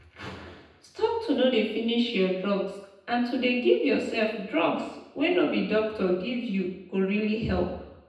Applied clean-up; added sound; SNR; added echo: none; none; none; reverberation time 0.9 s.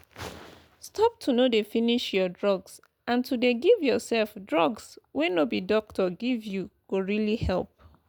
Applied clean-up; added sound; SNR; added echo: none; none; none; none.